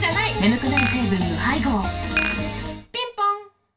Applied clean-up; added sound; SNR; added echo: none; Dishes, pots, and pans; 6 dB; reverberation time 0.2 s.